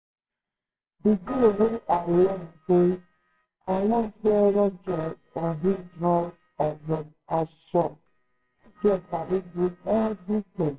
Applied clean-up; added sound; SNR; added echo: neural separator model SepFormer WHAMR!.